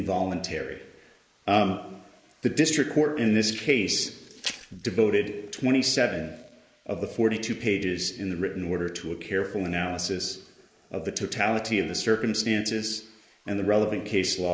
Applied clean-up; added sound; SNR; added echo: neural mask model Resemble Enhance denoiser.